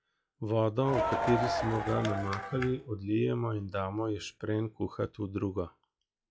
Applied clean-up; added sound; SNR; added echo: classical method log-MMSE.